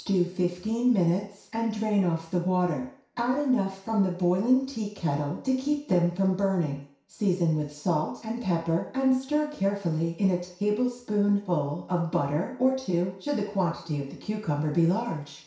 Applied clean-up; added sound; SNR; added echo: none; none; none; reverberation time 0.6 s.